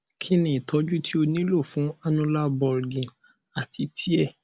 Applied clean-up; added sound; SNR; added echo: none; none; none; none.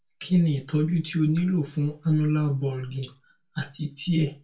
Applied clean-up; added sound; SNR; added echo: none; none; none; reverberation time 0.2 s.